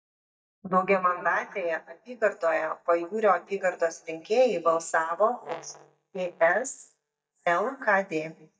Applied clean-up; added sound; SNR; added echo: neural mask model DeepFilterNet 3.